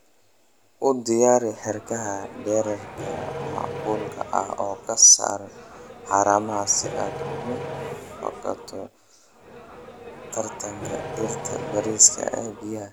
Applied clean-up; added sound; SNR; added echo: none; Accelerating, revving, vroom; 10 dB; none.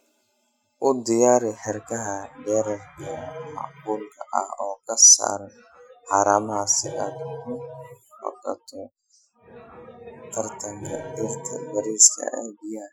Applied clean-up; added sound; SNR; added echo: classical method Wiener filter.